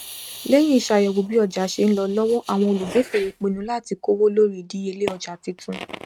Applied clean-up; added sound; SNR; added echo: neural mask model RNNoise.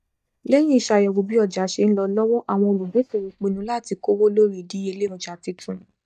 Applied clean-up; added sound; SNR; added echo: neural mask model DeepFilterNet 3.